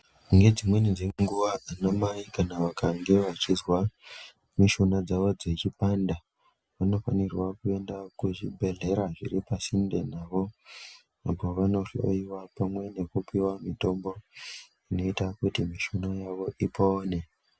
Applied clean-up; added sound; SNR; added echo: none; none; none; none.